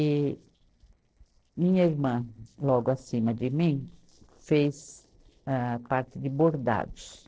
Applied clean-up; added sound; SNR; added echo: neural separator model SepFormer DNS4.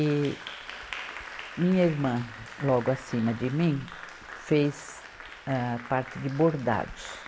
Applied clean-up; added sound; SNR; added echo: none; Applause; 14 dB; none.